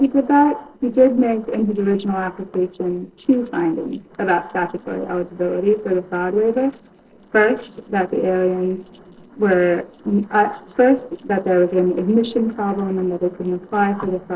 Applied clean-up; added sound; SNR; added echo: neural separator model SepFormer DNS4.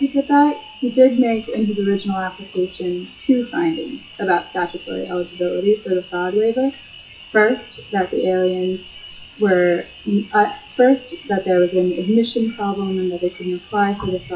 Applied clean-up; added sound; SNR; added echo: classical method WPE with log-MMSE.